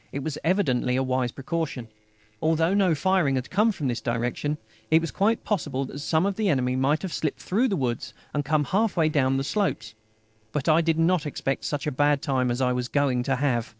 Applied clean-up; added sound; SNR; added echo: neural separator model SepFormer DNS4.